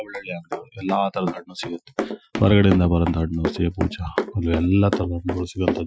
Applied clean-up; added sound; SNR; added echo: classical method Wiener filter.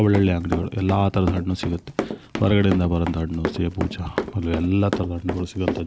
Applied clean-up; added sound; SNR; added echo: none; Run; 8 dB; none.